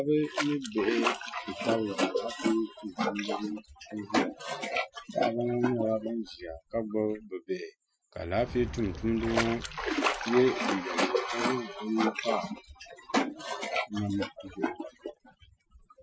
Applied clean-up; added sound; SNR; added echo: classical method Wiener filter.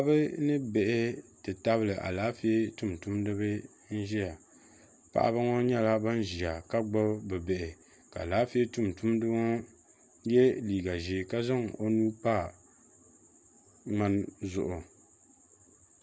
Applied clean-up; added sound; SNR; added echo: none; none; none; none.